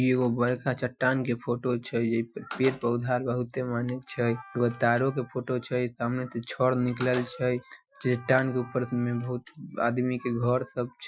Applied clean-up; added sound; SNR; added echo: classical method Wiener filter.